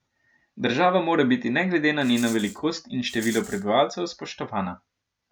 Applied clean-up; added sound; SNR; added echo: none; Rattle; 17 dB; none.